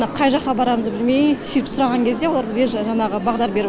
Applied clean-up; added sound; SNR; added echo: none; none; none; none.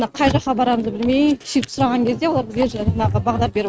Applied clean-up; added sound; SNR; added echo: neural mask model RNNoise.